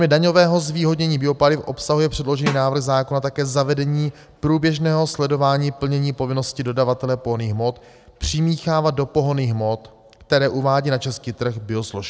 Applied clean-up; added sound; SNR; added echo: none; Drum; 12 dB; none.